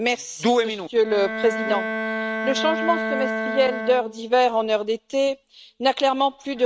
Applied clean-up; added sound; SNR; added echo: neural mask model RNNoise.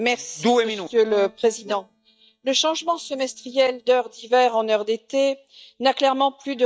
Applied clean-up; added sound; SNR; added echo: neural mask model DeepFilterNet 3.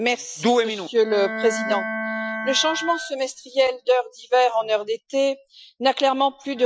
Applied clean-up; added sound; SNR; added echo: classical method Wiener filter.